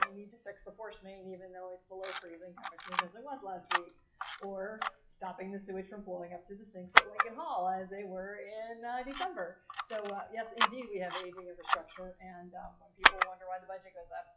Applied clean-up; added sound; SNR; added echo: classical method WPE with log-MMSE.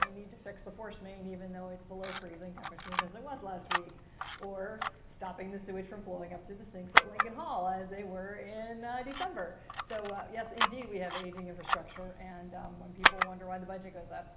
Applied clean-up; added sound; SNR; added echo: none; Camera; -5 dB; reverberation time 1.0 s.